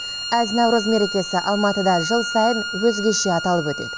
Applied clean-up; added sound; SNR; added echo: none; Bowed string instrument; 8 dB; none.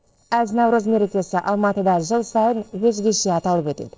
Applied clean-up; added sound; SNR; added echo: neural separator model SepFormer DNS4.